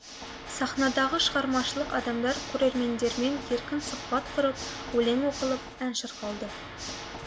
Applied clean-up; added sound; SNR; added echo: none; Water / Mechanisms; 10 dB; none.